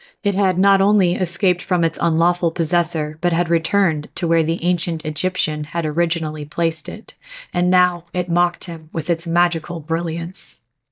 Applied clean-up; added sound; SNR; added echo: neural mask model DeepFilterNet 3.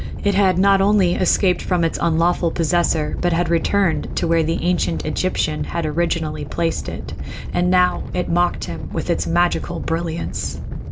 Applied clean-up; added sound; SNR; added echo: none; Animal; 5 dB; none.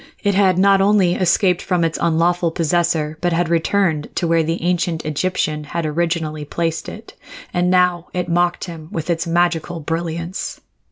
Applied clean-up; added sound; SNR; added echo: none; none; none; none.